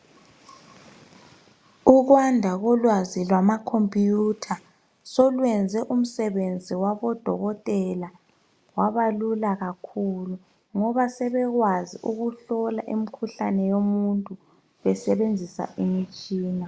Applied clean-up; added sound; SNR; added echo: none; none; none; none.